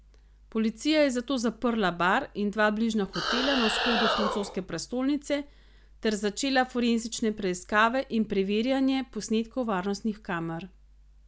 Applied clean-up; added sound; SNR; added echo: none; Animal; 1 dB; none.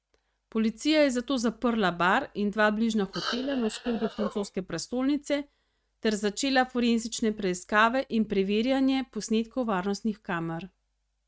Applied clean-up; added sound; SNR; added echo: neural mask model RNNoise.